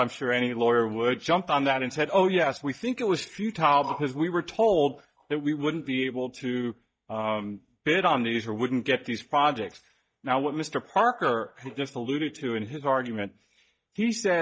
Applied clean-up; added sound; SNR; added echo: neural mask model DeepFilterNet 3.